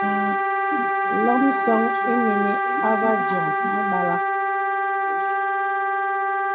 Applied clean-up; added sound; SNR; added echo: none; Wind instrument, woodwind instrument; -4 dB; none.